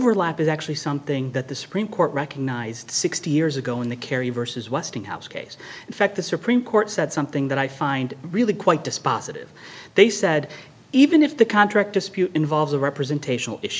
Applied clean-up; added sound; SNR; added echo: none; none; none; none.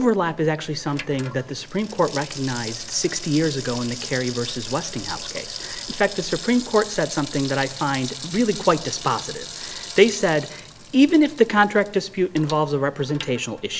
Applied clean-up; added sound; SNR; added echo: none; Sink (filling or washing) / Water tap, faucet; 13 dB; none.